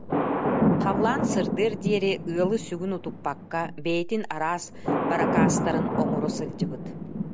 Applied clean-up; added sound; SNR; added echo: none; Thunder; -2 dB; none.